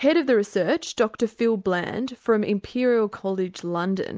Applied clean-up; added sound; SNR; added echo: none; none; none; none.